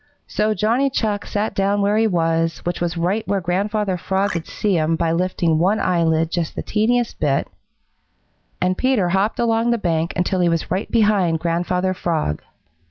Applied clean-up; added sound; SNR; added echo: none; Marimba, xylophone; 11 dB; none.